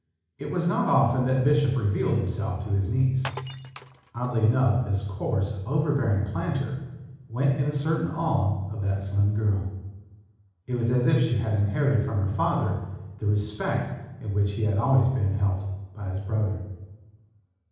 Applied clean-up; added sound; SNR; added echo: none; Glass; 18 dB; reverberation time 1.0 s.